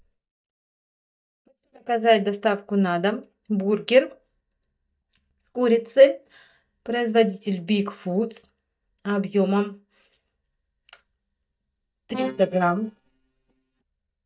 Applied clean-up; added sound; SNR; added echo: neural mask model DeepFilterNet 3.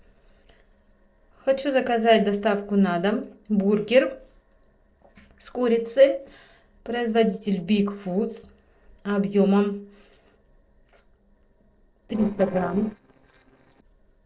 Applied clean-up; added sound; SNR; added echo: neural separator model SepFormer DNS4.